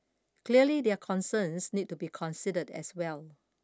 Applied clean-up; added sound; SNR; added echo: none; none; none; none.